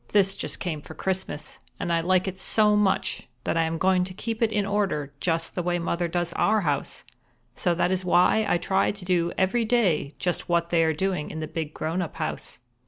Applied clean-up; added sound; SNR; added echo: none; none; none; none.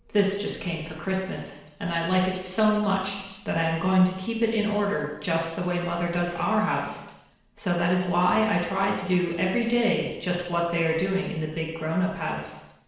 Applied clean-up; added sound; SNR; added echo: none; none; none; reverberation time 1.0 s.